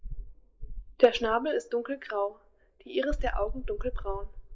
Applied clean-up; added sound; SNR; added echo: neural mask model Resemble Enhance denoiser.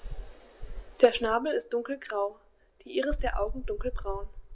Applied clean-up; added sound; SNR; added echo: none; Insect; 6 dB; none.